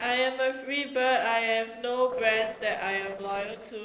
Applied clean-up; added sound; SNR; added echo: neural separator model SepFormer DNS4.